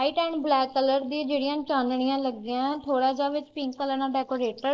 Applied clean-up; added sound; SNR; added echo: neural mask model Resemble Enhance denoiser.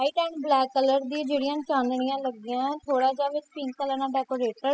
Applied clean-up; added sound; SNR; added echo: classical method spectral subtraction.